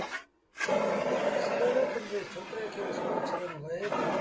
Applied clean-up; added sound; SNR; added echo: none; Fire; -4 dB; reverberation time 1.7 s.